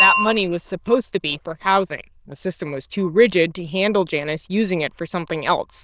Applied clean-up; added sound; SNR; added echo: neural diffusion model UNIVERSE++.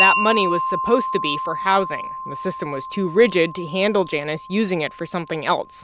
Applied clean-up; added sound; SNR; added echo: none; Wind chime; 5 dB; none.